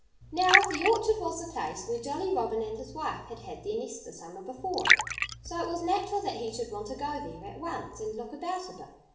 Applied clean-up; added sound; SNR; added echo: none; Liquid; 1 dB; reverberation time 0.6 s.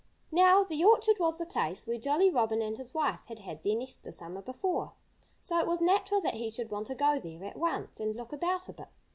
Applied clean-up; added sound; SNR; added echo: none; none; none; none.